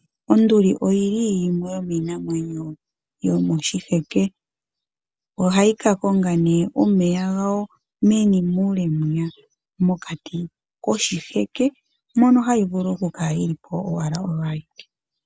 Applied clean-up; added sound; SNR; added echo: none; none; none; none.